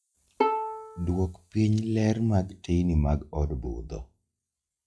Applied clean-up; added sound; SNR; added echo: classical method log-MMSE.